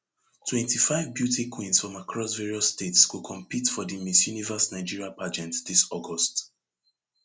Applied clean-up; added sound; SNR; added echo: none; none; none; none.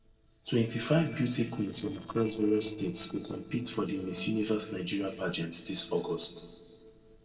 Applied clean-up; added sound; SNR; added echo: neural separator model SepFormer DNS4.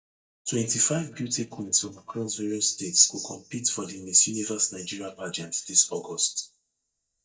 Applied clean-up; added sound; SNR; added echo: neural mask model DeepFilterNet 3.